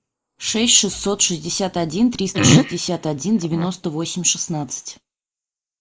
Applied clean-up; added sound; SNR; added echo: neural mask model Resemble Enhance denoiser.